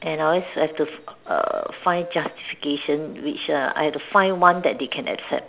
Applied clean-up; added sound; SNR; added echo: none; none; none; none.